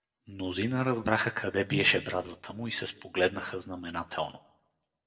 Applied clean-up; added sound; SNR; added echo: neural separator model SepFormer DNS4.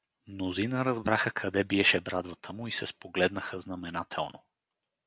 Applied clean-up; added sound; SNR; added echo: none; none; none; none.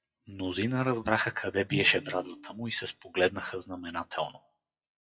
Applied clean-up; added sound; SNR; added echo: classical method WPE with log-MMSE.